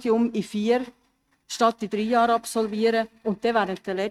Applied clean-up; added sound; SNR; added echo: neural mask model RNNoise.